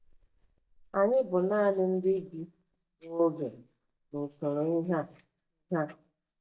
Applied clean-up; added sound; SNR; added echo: neural mask model DeepFilterNet 3.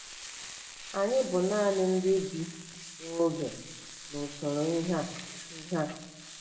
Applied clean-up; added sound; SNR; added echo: none; Frying (food); 13 dB; reverberation time 0.7 s.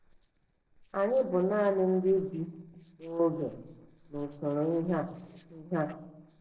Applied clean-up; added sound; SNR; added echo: neural separator model SepFormer DNS4.